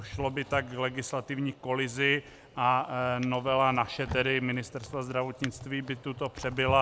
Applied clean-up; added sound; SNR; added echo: none; Drawer open or close; 15 dB; none.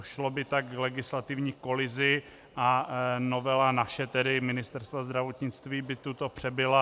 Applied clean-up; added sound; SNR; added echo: none; none; none; none.